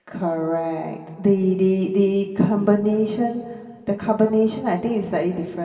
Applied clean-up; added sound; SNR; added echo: none; none; none; reverberation time 2.2 s.